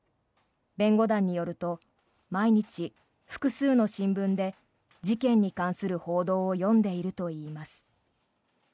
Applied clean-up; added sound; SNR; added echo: none; none; none; none.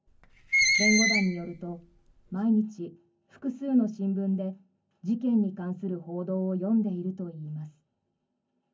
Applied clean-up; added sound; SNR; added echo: none; Screech; -2 dB; reverberation time 0.3 s.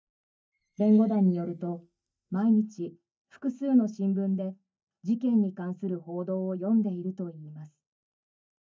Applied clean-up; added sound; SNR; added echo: neural mask model DeepFilterNet 3.